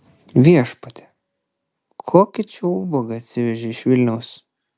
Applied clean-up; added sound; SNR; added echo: none; none; none; none.